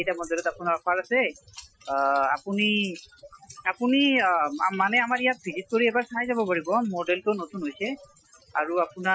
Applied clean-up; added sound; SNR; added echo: classical method Wiener filter.